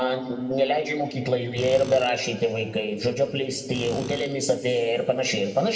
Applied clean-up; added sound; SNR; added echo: none; Tools; 16 dB; reverberation time 1.7 s.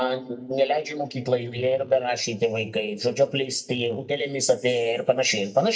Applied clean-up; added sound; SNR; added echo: neural mask model DeepFilterNet 3.